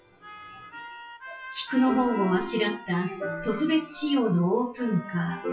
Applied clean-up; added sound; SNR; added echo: classical method WPE with log-MMSE.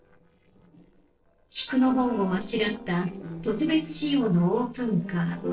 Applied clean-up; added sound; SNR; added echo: neural separator model SepFormer DNS4.